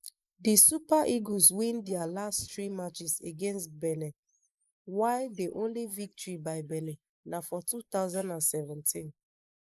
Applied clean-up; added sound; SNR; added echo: neural mask model Resemble Enhance denoiser.